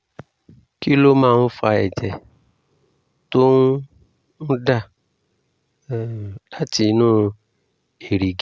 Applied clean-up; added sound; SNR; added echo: none; none; none; none.